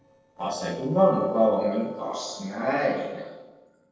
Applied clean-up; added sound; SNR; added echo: neural separator model SepFormer DNS4.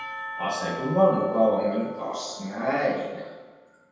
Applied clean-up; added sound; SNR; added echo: none; Church bell / Percussion; 13 dB; reverberation time 1.1 s.